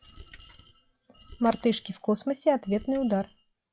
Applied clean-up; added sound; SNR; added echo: classical method log-MMSE.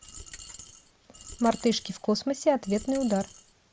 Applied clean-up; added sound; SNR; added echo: none; Coin (dropping); 17 dB; none.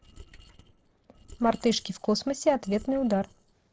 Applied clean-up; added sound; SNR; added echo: neural separator model SepFormer DNS4.